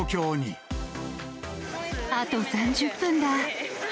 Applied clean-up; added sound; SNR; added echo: none; none; none; none.